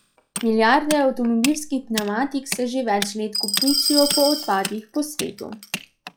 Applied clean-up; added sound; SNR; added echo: classical method log-MMSE.